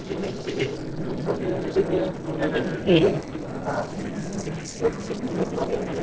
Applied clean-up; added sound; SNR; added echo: neural separator model SepFormer DNS4.